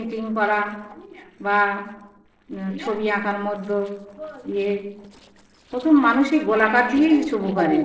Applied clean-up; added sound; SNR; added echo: neural separator model SepFormer DNS4.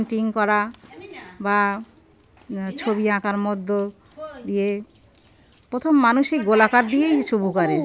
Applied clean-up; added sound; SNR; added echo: none; none; none; none.